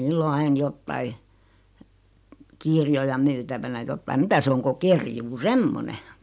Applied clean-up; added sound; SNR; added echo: none; none; none; none.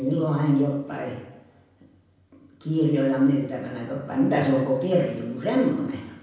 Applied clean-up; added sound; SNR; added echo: none; none; none; reverberation time 0.9 s.